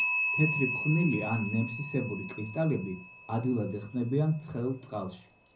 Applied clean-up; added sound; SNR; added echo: none; Bell; 1 dB; reverberation time 0.4 s.